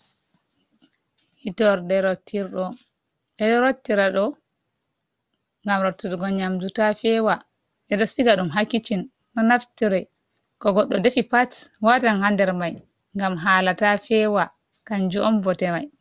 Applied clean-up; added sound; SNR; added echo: none; none; none; none.